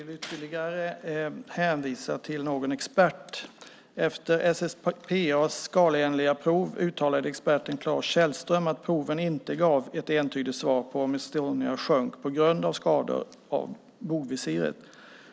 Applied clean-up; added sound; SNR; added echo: none; none; none; none.